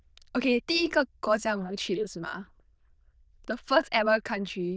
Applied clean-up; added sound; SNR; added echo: neural diffusion model UNIVERSE++.